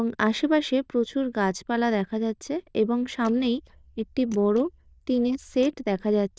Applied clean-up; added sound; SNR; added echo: neural diffusion model UNIVERSE++.